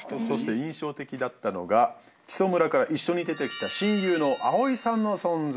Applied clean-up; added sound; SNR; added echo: none; none; none; none.